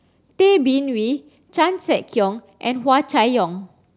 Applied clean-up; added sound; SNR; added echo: none; none; none; none.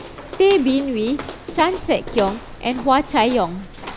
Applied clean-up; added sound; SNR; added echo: none; Walk, footsteps; 13 dB; none.